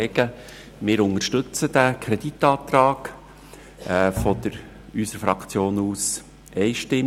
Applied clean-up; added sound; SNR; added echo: none; Bowed string instrument; 10 dB; none.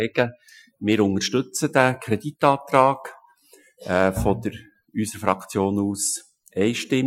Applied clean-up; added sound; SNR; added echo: classical method Wiener filter.